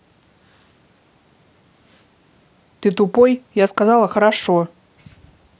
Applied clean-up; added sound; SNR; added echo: none; none; none; none.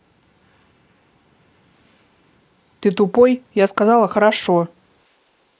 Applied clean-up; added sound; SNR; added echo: neural mask model Resemble Enhance denoiser.